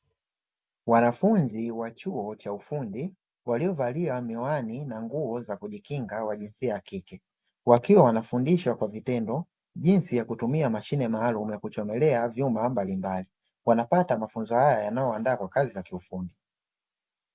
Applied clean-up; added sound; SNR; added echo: none; none; none; none.